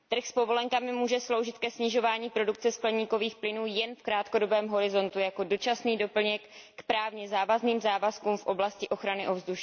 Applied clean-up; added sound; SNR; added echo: none; none; none; none.